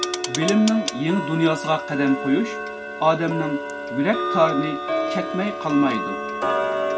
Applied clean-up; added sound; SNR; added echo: none; Tick-tock; 3 dB; none.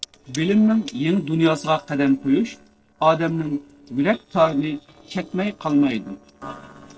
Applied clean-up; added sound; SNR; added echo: neural separator model SepFormer DNS4.